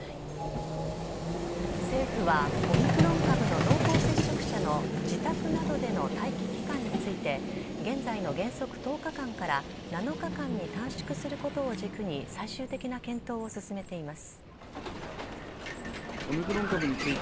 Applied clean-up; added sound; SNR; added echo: none; Vehicle; -3 dB; none.